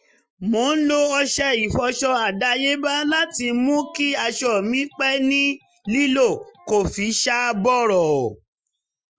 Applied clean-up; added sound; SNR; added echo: classical method Wiener filter.